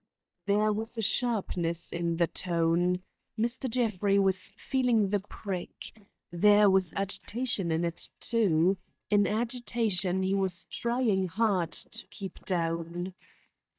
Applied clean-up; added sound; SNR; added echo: neural mask model DeepFilterNet 3.